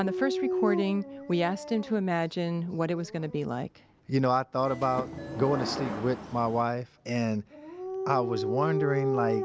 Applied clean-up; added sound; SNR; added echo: none; Subway, metro, underground / Sliding door + Dog; 5 dB; none.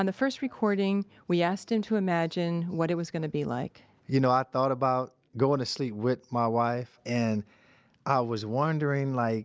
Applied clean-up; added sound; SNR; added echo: none; none; none; none.